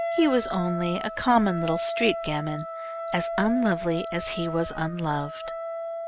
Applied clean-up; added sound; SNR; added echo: none; Wind instrument, woodwind instrument; 6 dB; none.